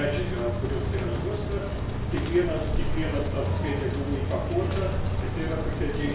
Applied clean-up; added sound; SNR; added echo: none; Rain; 0 dB; none.